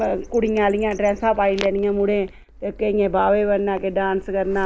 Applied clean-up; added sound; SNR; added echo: none; Printer; 17 dB; none.